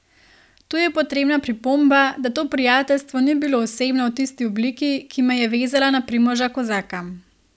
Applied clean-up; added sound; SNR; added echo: none; none; none; none.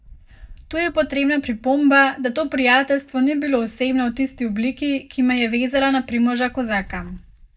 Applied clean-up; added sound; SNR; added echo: neural mask model DeepFilterNet 3.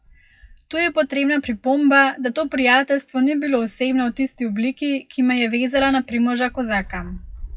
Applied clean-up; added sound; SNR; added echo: classical method WPE with log-MMSE.